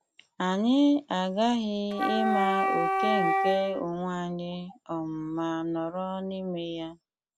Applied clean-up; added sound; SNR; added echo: none; Wind instrument, woodwind instrument; -1 dB; none.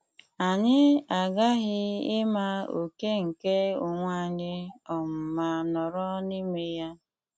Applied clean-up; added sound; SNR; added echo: none; none; none; none.